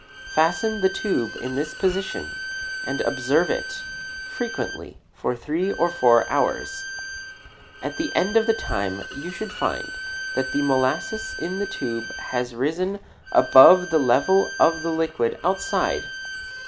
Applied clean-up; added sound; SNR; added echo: none; Bowed string instrument; 11 dB; none.